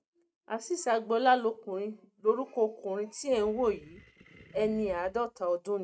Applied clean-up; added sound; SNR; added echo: neural mask model RNNoise.